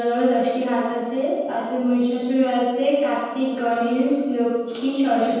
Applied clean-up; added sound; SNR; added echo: none; none; none; reverberation time 1.2 s.